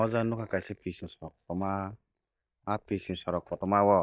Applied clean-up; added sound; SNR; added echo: neural mask model DeepFilterNet 3.